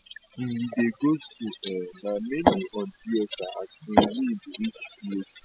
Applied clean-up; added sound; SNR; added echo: classical method spectral subtraction.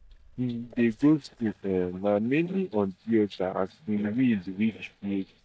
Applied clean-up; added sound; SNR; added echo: neural mask model DeepFilterNet 3.